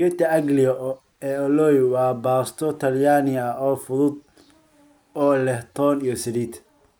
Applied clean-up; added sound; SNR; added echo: none; none; none; none.